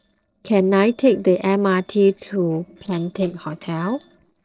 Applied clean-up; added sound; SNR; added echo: neural separator model SepFormer DNS4.